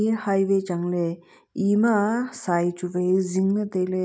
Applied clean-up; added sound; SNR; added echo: none; none; none; none.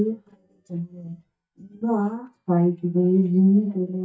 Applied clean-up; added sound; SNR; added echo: neural mask model DeepFilterNet 3.